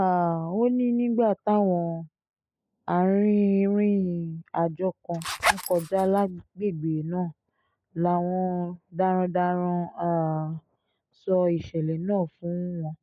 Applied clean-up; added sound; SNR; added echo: neural mask model Resemble Enhance denoiser.